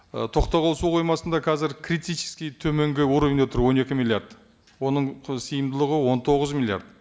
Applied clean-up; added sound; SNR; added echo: none; none; none; none.